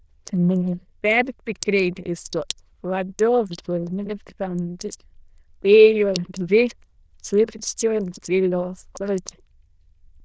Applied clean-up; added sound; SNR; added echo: neural diffusion model UNIVERSE++.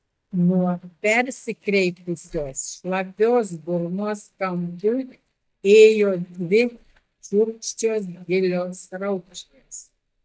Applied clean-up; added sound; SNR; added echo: neural mask model DeepFilterNet 3.